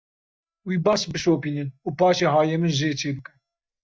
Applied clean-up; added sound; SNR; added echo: neural mask model DeepFilterNet 3.